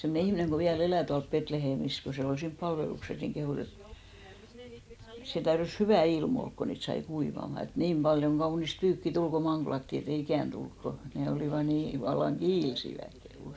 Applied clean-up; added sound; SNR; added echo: none; none; none; none.